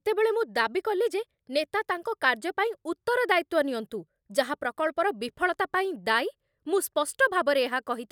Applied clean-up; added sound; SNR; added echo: none; none; none; none.